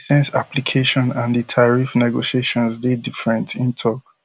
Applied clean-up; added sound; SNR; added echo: none; none; none; none.